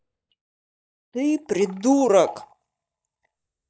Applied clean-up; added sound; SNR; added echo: neural mask model DeepFilterNet 3.